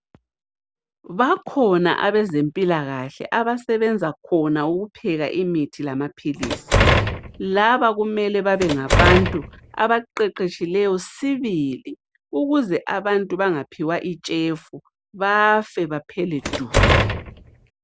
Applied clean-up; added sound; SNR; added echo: none; Door; -2 dB; none.